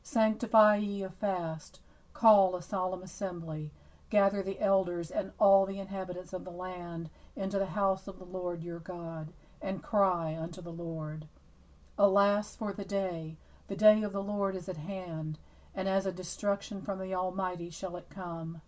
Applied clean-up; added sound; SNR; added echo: none; none; none; none.